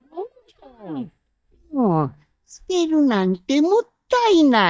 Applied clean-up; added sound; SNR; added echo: neural mask model DeepFilterNet 3.